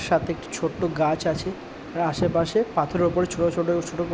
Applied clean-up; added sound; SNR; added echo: none; none; none; none.